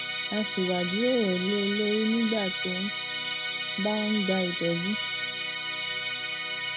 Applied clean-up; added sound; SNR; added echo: none; Musical instrument; 3 dB; none.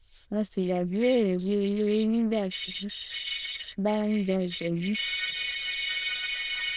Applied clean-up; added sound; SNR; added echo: neural diffusion model UNIVERSE++.